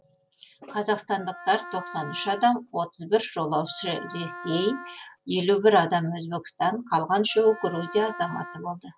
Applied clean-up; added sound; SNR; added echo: none; Wind instrument, woodwind instrument; 15 dB; none.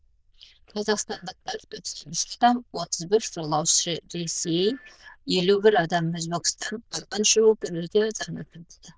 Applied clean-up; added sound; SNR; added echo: neural diffusion model UNIVERSE++.